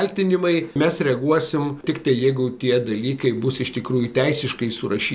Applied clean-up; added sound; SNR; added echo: none; none; none; none.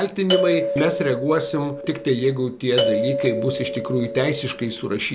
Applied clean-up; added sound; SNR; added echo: none; Doorbell; 3 dB; none.